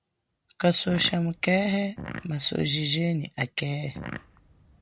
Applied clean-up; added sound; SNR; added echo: none; Fart; 12 dB; none.